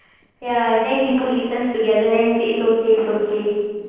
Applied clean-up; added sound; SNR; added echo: neural separator model SepFormer DNS4.